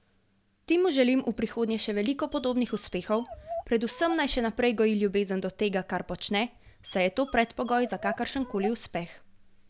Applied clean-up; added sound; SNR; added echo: none; Dog; 17 dB; none.